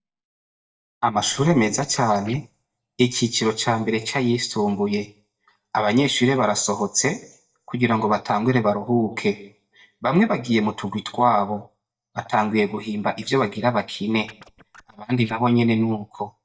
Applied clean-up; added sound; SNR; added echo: neural mask model DeepFilterNet 3.